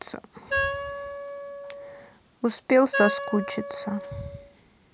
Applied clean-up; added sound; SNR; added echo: none; Wind instrument, woodwind instrument; 5 dB; none.